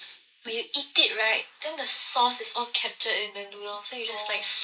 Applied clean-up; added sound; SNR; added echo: neural mask model Resemble Enhance denoiser.